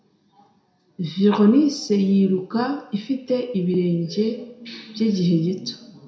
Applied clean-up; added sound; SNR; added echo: none; none; none; reverberation time 0.5 s.